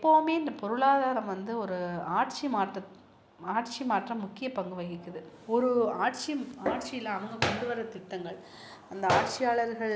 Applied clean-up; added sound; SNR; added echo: none; none; none; none.